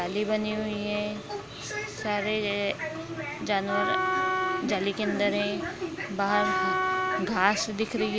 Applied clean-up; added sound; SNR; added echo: none; Wind instrument, woodwind instrument; 1 dB; none.